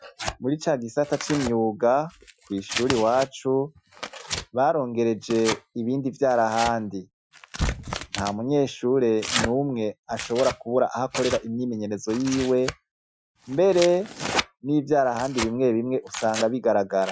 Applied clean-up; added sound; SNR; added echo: classical method Wiener filter.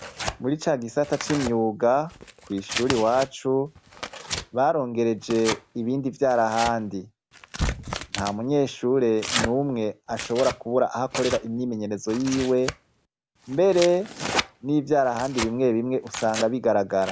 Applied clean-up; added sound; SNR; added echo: none; Tearing; 10 dB; none.